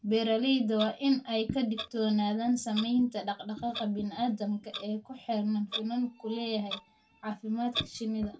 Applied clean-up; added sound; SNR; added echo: none; Clock; 14 dB; reverberation time 0.2 s.